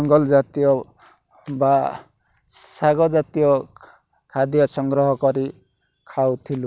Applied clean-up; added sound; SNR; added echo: none; none; none; none.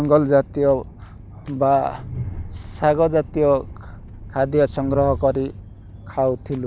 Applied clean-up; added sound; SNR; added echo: none; Train; 13 dB; none.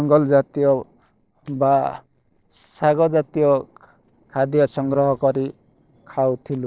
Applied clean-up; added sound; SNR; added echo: neural separator model SepFormer DNS4.